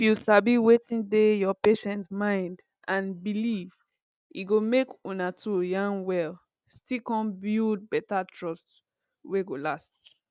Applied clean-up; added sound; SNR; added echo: none; none; none; none.